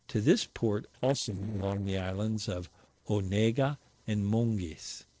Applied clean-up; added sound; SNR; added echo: neural separator model SepFormer DNS4.